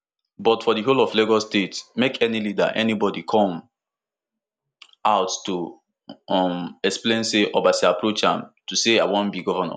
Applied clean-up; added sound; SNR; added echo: none; none; none; none.